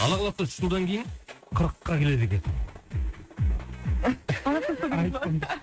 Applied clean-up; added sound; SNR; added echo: neural mask model RNNoise.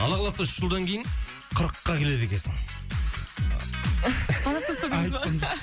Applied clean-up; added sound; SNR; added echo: none; none; none; none.